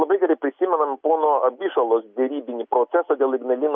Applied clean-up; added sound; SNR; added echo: none; none; none; none.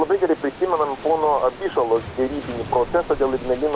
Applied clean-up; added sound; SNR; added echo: none; Waves, surf; 14 dB; none.